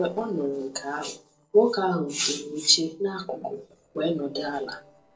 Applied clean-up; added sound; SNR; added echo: neural separator model SepFormer DNS4.